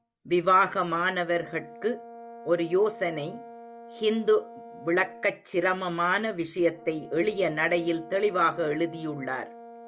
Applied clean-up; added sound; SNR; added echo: none; Brass instrument; 18 dB; none.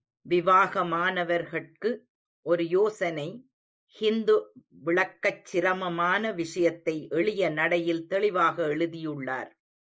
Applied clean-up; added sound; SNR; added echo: neural mask model Resemble Enhance denoiser.